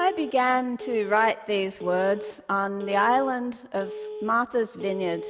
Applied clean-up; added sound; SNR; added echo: none; Telephone; 12 dB; none.